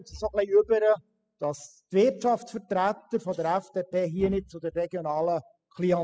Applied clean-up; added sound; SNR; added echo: classical method spectral subtraction.